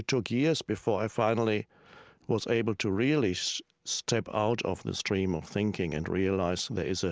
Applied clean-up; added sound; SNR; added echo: none; none; none; none.